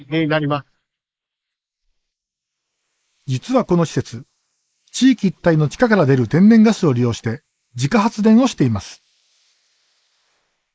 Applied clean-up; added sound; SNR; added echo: neural mask model Resemble Enhance denoiser.